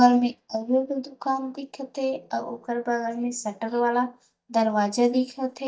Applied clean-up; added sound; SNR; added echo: neural mask model DeepFilterNet 3.